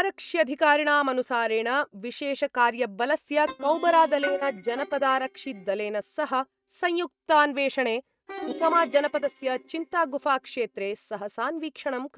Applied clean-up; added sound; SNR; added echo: neural mask model RNNoise.